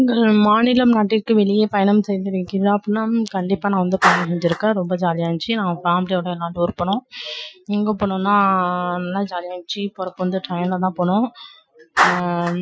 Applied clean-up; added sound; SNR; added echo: classical method Wiener filter.